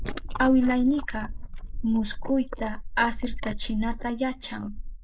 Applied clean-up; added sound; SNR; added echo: neural mask model Resemble Enhance denoiser.